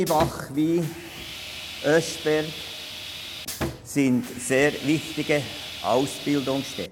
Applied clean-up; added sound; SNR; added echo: none; Sawing; 10 dB; none.